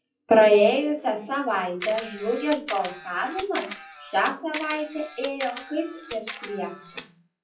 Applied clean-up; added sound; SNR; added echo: classical method WPE with log-MMSE.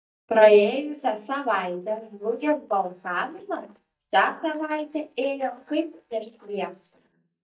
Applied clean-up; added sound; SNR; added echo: neural mask model DeepFilterNet 3.